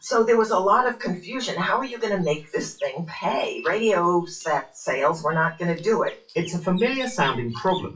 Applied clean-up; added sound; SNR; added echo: classical method WPE with log-MMSE.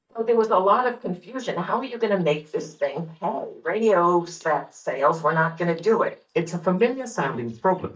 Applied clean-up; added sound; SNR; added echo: neural mask model DeepFilterNet 3.